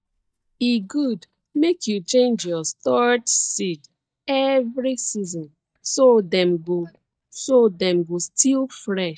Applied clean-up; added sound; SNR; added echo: neural mask model DeepFilterNet 3.